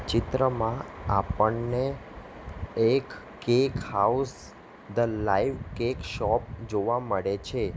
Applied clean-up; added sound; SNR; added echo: none; none; none; none.